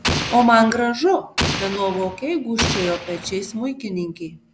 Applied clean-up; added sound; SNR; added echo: none; Explosion; 5 dB; none.